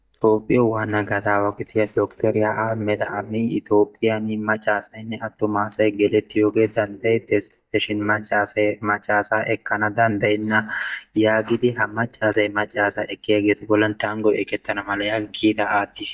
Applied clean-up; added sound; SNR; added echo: neural mask model DeepFilterNet 3.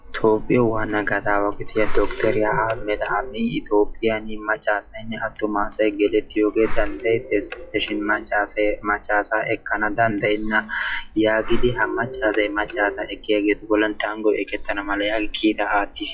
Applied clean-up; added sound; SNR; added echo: classical method WPE with log-MMSE.